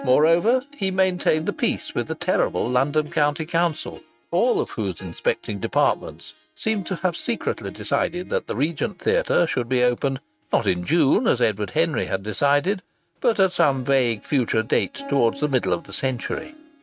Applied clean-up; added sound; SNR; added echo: neural mask model RNNoise.